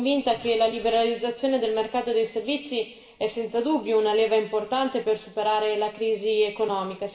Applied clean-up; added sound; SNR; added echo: none; none; none; reverberation time 0.9 s.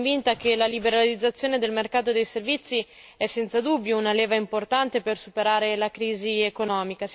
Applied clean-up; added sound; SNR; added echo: none; none; none; none.